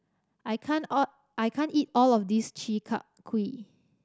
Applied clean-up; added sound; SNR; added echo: none; none; none; none.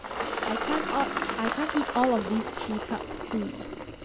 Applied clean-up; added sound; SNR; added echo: none; Engine; 2 dB; none.